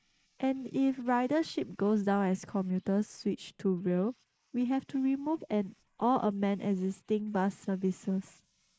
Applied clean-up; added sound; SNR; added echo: neural mask model Resemble Enhance denoiser.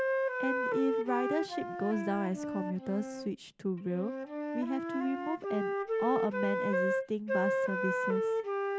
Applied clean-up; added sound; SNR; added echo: none; Wind instrument, woodwind instrument; -2 dB; none.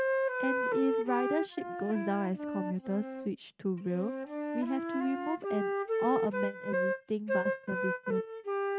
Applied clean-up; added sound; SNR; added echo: neural mask model RNNoise.